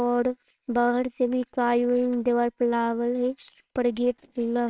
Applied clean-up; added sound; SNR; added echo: neural separator model SepFormer WHAMR!.